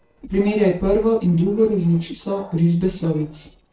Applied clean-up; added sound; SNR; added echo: neural separator model SepFormer DNS4.